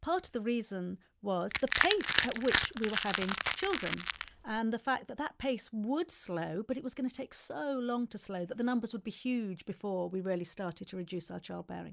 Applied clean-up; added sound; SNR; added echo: none; Crushing; -5 dB; none.